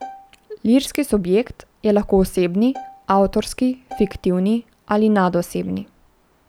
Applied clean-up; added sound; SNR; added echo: none; Bowed string instrument; 20 dB; none.